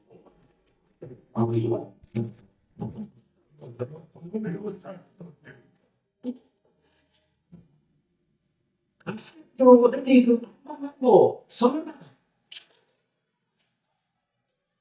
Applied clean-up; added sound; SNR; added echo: neural mask model DeepFilterNet 3.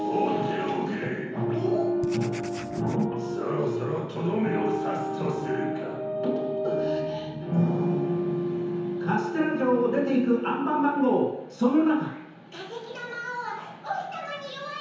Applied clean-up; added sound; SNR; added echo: none; Writing; 14 dB; reverberation time 1.0 s.